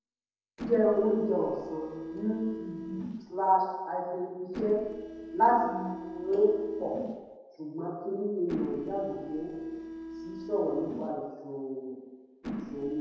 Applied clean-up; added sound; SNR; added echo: none; Mechanisms; 11 dB; reverberation time 1.0 s.